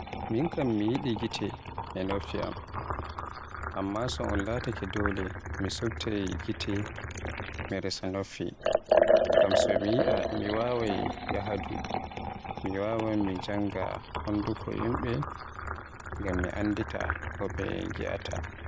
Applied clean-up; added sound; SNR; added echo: none; Liquid; -1 dB; none.